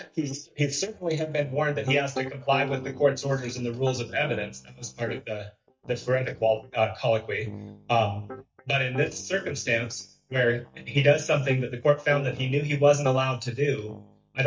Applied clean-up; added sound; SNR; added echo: neural mask model DeepFilterNet 3.